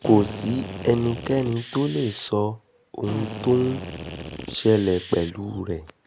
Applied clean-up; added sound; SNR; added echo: none; Drill; 12 dB; none.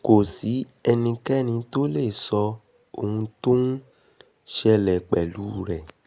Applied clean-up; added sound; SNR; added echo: none; none; none; none.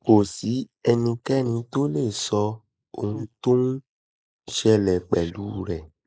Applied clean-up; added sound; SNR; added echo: neural mask model Resemble Enhance denoiser.